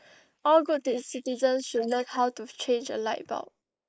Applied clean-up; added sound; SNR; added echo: neural mask model Resemble Enhance denoiser.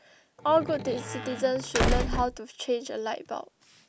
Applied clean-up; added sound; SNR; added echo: none; Squeak / Slam / Wood; 0 dB; none.